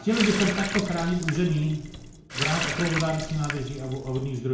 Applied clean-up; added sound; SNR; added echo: none; Water tap, faucet; 6 dB; reverberation time 0.6 s.